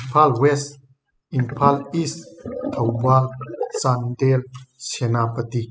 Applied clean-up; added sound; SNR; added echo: classical method spectral subtraction.